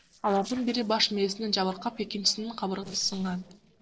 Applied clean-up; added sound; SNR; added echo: neural separator model SepFormer DNS4.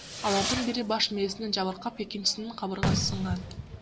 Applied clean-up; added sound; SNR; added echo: none; Fireworks; 4 dB; none.